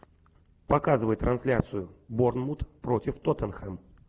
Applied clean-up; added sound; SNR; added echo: none; none; none; none.